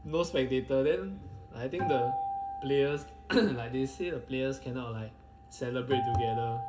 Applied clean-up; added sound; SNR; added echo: none; Acoustic guitar; 7 dB; reverberation time 0.7 s.